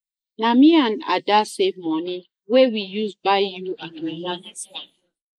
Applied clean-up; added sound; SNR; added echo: neural mask model Resemble Enhance denoiser.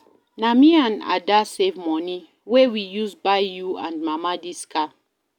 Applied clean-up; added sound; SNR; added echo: none; none; none; none.